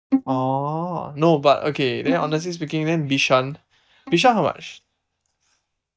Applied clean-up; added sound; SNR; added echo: neural mask model DeepFilterNet 3.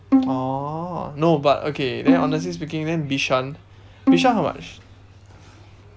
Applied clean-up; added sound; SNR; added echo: none; Bowed string instrument; 1 dB; none.